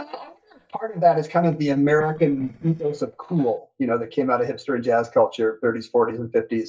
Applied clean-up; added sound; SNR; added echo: neural mask model DeepFilterNet 3.